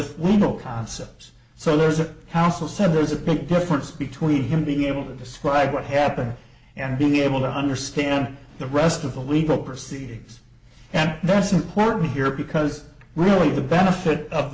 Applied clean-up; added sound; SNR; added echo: none; none; none; none.